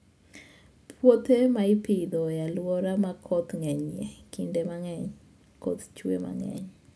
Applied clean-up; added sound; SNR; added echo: none; none; none; none.